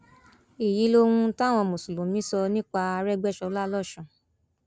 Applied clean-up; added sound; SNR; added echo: none; none; none; none.